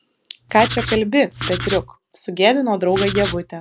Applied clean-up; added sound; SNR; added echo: none; Writing; 8 dB; none.